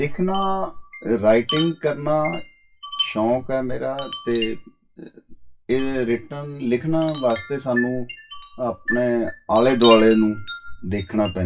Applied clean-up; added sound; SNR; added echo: classical method WPE with log-MMSE.